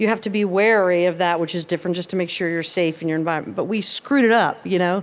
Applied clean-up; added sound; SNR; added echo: none; none; none; none.